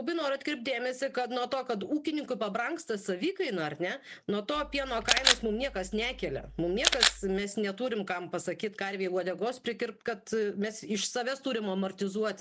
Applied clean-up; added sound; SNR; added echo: none; Camera; -1 dB; none.